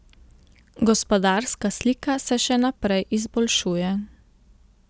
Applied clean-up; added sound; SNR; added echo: none; none; none; none.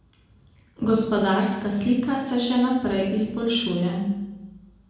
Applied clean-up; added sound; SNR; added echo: none; none; none; reverberation time 0.9 s.